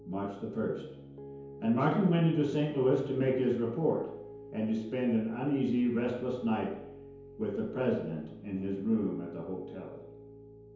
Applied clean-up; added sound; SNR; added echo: none; Piano; 17 dB; reverberation time 0.9 s.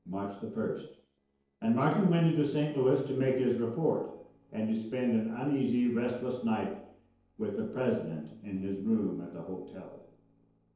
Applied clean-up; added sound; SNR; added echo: neural separator model SepFormer DNS4.